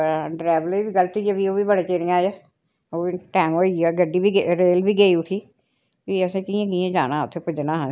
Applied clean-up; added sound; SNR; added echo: none; none; none; none.